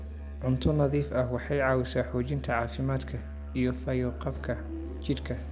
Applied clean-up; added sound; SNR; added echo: none; Musical instrument; 8 dB; none.